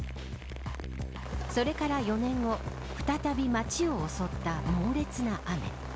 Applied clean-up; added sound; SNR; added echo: none; none; none; none.